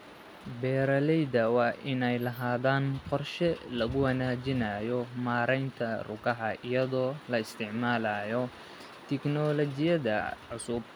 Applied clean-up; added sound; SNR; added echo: none; none; none; none.